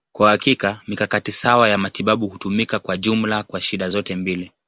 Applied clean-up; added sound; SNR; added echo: none; none; none; none.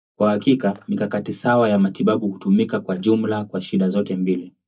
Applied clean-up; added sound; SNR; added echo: neural mask model DeepFilterNet 3.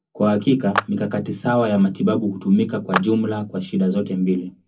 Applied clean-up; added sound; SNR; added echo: none; Clapping; 10 dB; reverberation time 0.3 s.